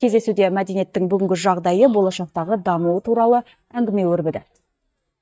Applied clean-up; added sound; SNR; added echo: neural mask model DeepFilterNet 3.